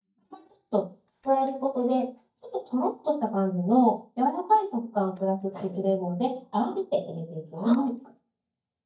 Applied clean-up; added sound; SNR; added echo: neural mask model DeepFilterNet 3.